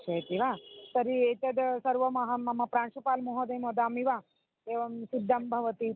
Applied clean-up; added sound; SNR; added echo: none; none; none; none.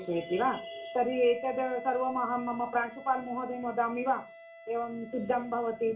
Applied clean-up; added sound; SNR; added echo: none; Wind instrument, woodwind instrument; 15 dB; reverberation time 0.3 s.